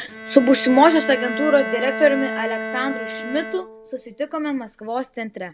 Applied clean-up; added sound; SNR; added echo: none; Bowed string instrument; 9 dB; none.